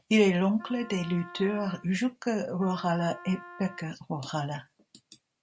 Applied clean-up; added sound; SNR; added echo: none; Wind instrument, woodwind instrument; 19 dB; none.